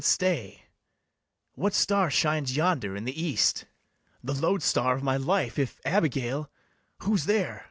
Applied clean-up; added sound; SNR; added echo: none; none; none; none.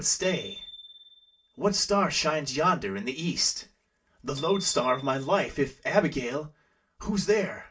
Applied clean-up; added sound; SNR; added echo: none; Bicycle bell; 19 dB; reverberation time 0.2 s.